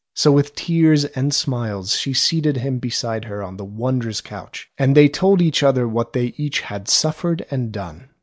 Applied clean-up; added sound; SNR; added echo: none; none; none; none.